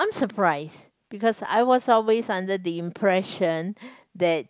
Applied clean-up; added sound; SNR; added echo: none; none; none; none.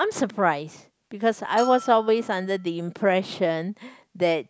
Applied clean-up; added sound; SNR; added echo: none; Bell; 18 dB; none.